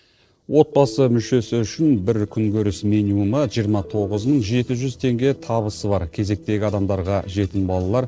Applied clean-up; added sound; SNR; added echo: neural separator model SepFormer DNS4.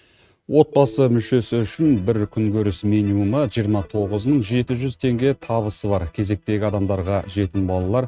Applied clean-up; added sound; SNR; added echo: neural mask model RNNoise.